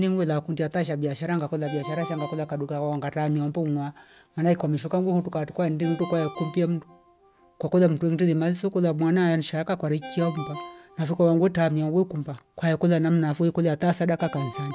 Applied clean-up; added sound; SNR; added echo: none; Ringtone; 19 dB; none.